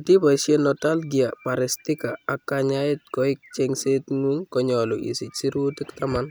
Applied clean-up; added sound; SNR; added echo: none; none; none; none.